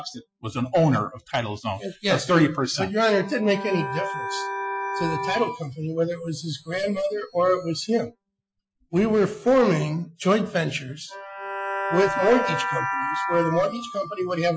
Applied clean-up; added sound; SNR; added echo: classical method Wiener filter.